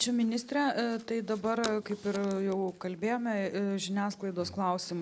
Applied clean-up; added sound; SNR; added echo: none; none; none; none.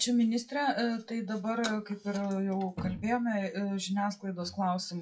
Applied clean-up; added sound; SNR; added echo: classical method WPE with log-MMSE.